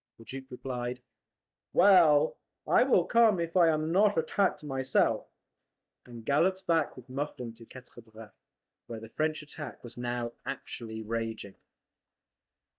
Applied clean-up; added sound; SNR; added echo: neural mask model DeepFilterNet 3.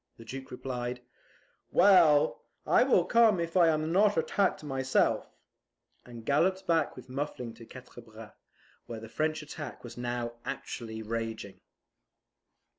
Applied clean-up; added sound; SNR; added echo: none; none; none; none.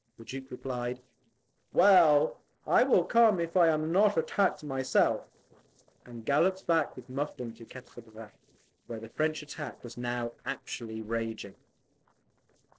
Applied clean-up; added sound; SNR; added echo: neural separator model SepFormer DNS4.